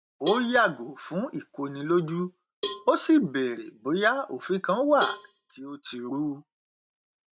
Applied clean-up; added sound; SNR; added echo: neural mask model RNNoise.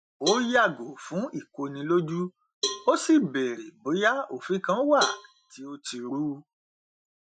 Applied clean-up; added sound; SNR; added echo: classical method Wiener filter.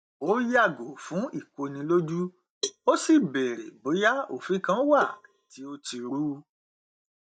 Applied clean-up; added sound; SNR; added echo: neural mask model DeepFilterNet 3.